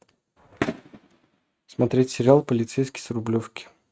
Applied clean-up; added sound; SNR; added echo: neural mask model RNNoise.